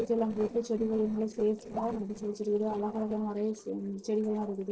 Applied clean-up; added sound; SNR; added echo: neural separator model SepFormer DNS4.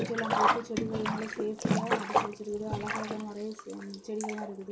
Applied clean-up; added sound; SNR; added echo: none; Sink (filling or washing); -4 dB; reverberation time 0.2 s.